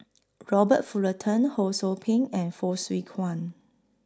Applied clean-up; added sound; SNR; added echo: none; none; none; none.